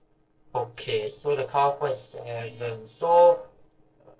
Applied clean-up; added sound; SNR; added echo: neural separator model SepFormer DNS4.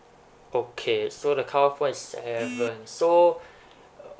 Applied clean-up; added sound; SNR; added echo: none; none; none; none.